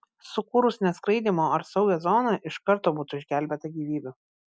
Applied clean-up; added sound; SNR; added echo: none; none; none; none.